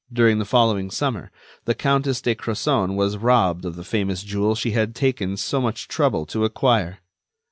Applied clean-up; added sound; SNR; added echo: none; none; none; none.